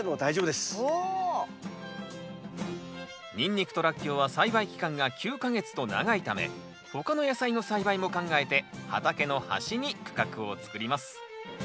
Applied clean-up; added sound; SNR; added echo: none; none; none; none.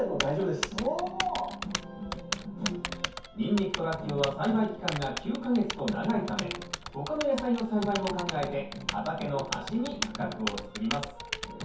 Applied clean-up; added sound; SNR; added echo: none; Typing; 7 dB; reverberation time 0.6 s.